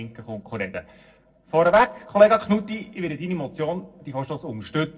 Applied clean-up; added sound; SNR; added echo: neural separator model SepFormer DNS4.